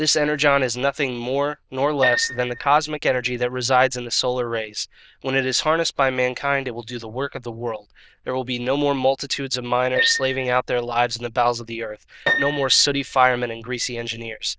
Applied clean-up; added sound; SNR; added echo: neural diffusion model UNIVERSE++.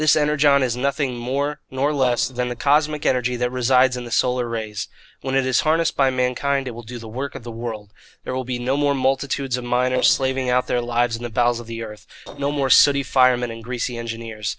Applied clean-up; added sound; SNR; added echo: neural separator model SepFormer DNS4.